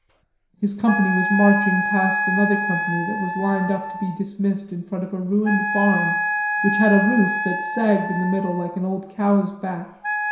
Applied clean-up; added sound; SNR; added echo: none; Wind instrument, woodwind instrument; 4 dB; reverberation time 0.7 s.